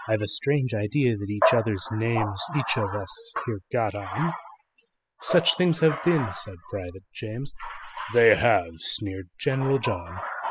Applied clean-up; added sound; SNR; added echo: classical method spectral subtraction.